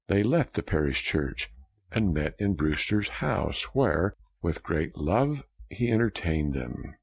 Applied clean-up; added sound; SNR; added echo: neural mask model RNNoise.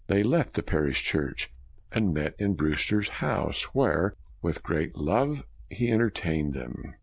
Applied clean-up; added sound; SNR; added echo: neural diffusion model UNIVERSE++.